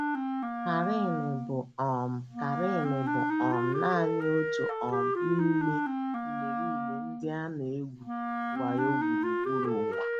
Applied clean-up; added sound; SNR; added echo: none; Wind instrument, woodwind instrument; -1 dB; none.